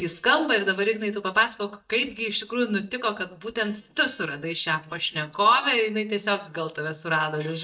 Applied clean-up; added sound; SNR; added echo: neural mask model DeepFilterNet 3.